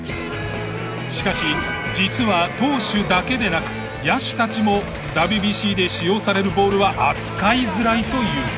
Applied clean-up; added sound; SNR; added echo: none; Cupboard open or close / Door; 18 dB; none.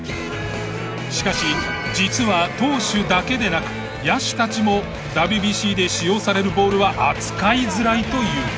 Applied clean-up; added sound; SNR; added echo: none; none; none; none.